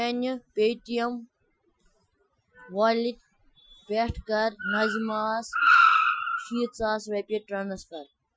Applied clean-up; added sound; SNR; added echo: classical method Wiener filter.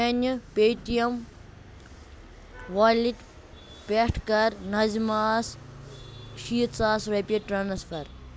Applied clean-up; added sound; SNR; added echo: none; none; none; none.